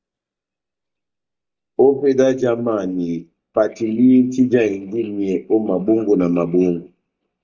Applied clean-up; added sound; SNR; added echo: neural mask model DeepFilterNet 3.